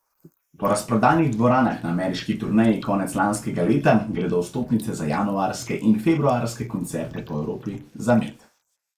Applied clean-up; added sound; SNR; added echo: neural mask model Resemble Enhance denoiser.